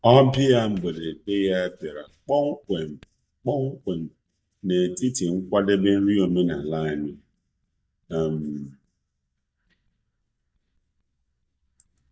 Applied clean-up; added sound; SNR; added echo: neural mask model DeepFilterNet 3.